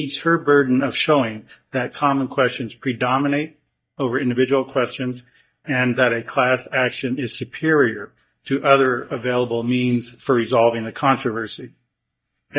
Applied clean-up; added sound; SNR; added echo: neural mask model DeepFilterNet 3.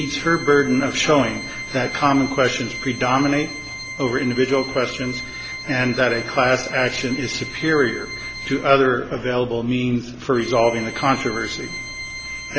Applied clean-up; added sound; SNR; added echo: none; Organ; 12 dB; none.